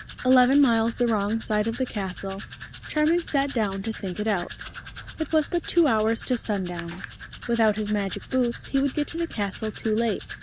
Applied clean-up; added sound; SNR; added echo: none; Domestic sounds, home sounds; 13 dB; none.